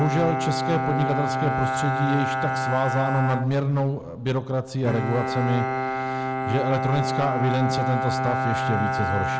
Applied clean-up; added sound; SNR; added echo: none; Bowed string instrument; 1 dB; none.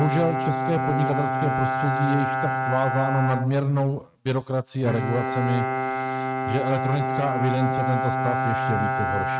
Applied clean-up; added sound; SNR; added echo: neural mask model RNNoise.